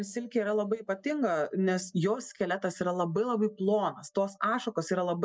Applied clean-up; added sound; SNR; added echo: neural mask model DeepFilterNet 3.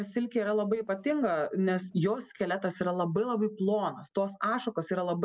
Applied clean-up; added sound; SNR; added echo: none; none; none; none.